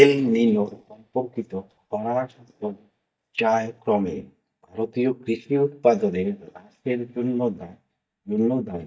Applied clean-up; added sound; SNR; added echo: neural mask model DeepFilterNet 3.